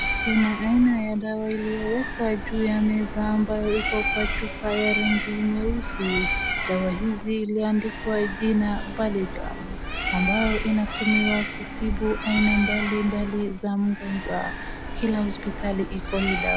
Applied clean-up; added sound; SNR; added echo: none; Bird; 4 dB; none.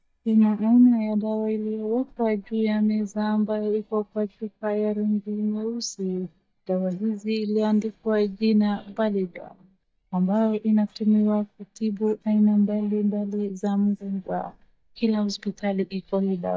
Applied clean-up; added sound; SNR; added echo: neural mask model DeepFilterNet 3.